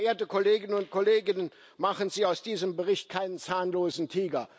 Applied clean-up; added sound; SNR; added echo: none; none; none; none.